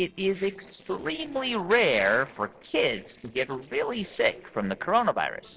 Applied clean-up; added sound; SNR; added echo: neural separator model SepFormer DNS4.